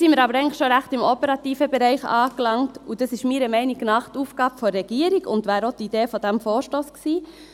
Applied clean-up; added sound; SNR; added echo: none; none; none; none.